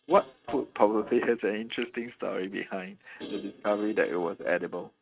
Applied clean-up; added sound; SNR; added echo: neural mask model RNNoise.